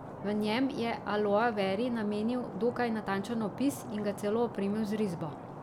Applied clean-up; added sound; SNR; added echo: none; Stream; 11 dB; none.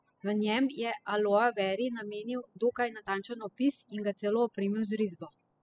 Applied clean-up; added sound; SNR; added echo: classical method spectral subtraction.